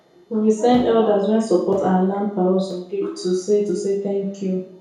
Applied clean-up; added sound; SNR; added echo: none; none; none; reverberation time 0.5 s.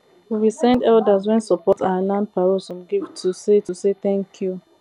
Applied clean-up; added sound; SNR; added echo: none; none; none; none.